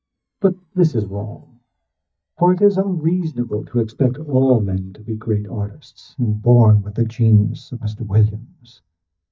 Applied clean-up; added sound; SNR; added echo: neural mask model DeepFilterNet 3.